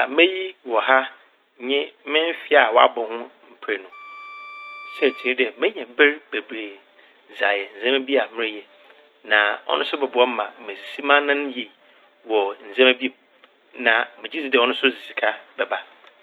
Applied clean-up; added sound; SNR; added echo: none; Wind instrument, woodwind instrument; 18 dB; none.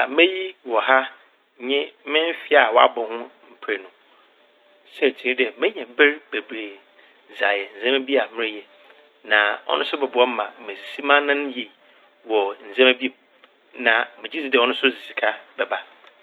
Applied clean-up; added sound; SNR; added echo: none; none; none; none.